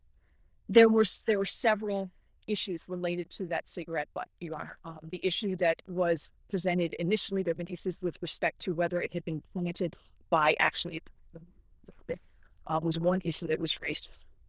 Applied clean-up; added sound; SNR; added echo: neural diffusion model UNIVERSE++.